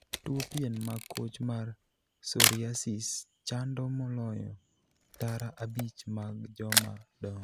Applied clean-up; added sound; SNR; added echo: none; Camera; 0 dB; none.